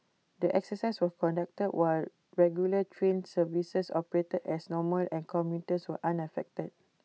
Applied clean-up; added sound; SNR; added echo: none; none; none; none.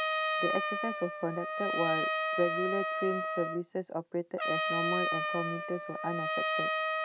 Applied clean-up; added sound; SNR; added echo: none; Trumpet; -3 dB; none.